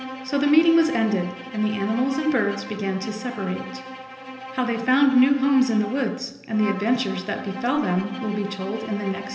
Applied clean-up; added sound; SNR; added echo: none; Bowed string instrument; 13 dB; reverberation time 0.8 s.